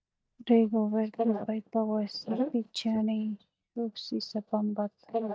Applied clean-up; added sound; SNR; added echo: neural mask model DeepFilterNet 3.